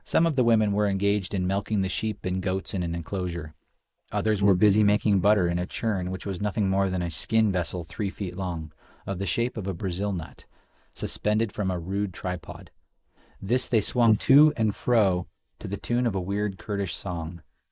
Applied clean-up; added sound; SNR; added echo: neural mask model Resemble Enhance denoiser.